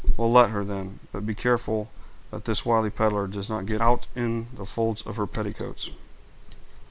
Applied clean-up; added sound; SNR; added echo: neural mask model Resemble Enhance denoiser.